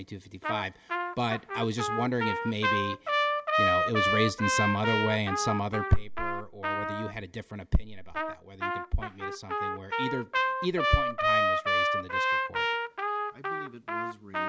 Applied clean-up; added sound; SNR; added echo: none; Trumpet; -2 dB; none.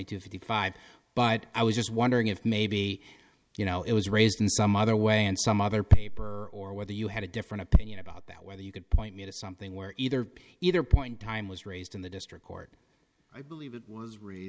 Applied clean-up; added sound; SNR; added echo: none; none; none; none.